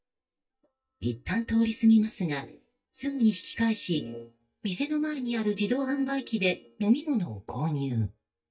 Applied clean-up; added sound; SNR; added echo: neural mask model DeepFilterNet 3.